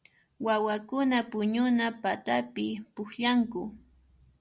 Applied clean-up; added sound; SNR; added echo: none; none; none; none.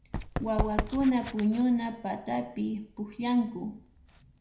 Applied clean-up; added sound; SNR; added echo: none; Run; 8 dB; reverberation time 0.5 s.